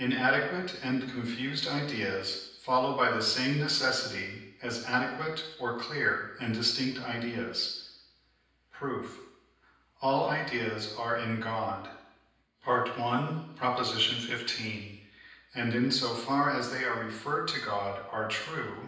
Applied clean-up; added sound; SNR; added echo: none; none; none; reverberation time 0.9 s.